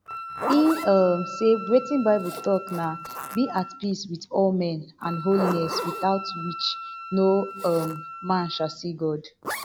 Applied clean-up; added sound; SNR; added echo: none; Wind instrument, woodwind instrument + Zipper (clothing); 10 dB; none.